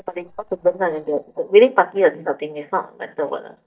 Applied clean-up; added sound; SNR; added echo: neural mask model DeepFilterNet 3.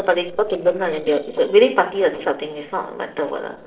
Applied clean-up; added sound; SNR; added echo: neural separator model SepFormer DNS4.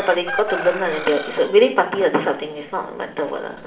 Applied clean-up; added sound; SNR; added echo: none; Chicken, rooster; 12 dB; reverberation time 1.8 s.